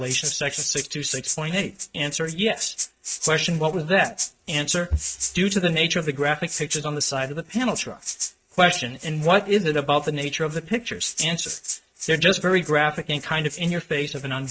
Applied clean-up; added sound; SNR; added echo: neural mask model RNNoise.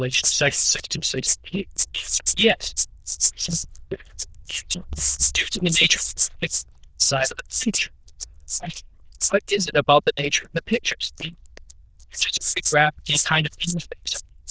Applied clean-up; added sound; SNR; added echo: neural diffusion model UNIVERSE++.